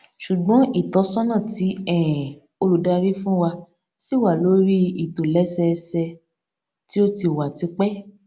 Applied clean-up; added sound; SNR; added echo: none; none; none; none.